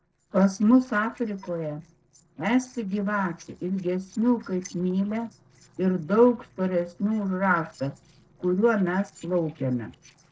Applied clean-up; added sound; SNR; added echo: neural separator model SepFormer DNS4.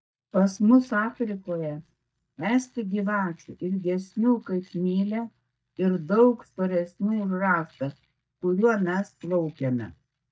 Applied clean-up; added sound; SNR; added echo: neural mask model DeepFilterNet 3.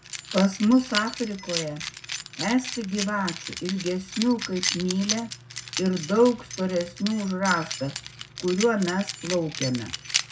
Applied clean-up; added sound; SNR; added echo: none; Keys jangling; 8 dB; reverberation time 0.4 s.